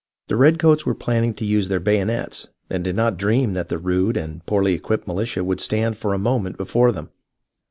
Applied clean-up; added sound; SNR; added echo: none; none; none; none.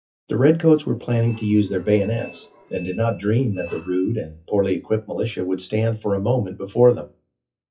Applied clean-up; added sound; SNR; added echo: classical method WPE with log-MMSE.